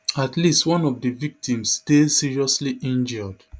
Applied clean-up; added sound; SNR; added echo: none; none; none; none.